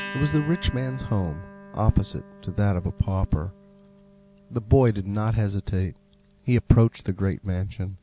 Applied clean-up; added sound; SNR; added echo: none; Acoustic guitar; 19 dB; none.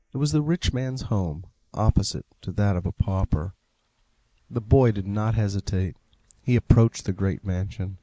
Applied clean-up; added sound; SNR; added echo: neural mask model Resemble Enhance denoiser.